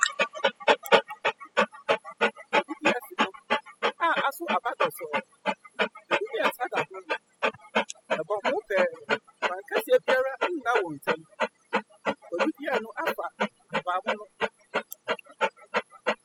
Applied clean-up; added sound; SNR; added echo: classical method spectral subtraction.